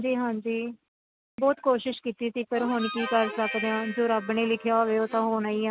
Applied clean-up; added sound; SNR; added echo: none; Harmonica; 10 dB; none.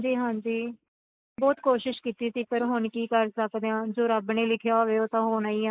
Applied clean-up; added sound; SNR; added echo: neural mask model Resemble Enhance denoiser.